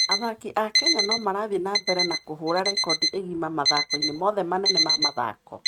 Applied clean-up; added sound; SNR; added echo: neural mask model RNNoise.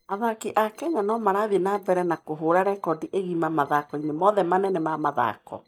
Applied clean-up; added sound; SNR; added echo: neural mask model DeepFilterNet 3.